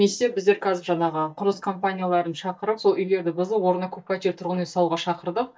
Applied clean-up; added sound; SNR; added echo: neural mask model DeepFilterNet 3.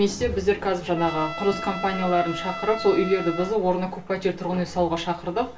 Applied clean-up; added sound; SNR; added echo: none; Trumpet; 10 dB; reverberation time 0.2 s.